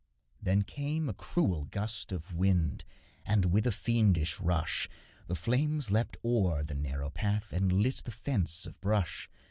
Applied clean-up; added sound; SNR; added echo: none; none; none; none.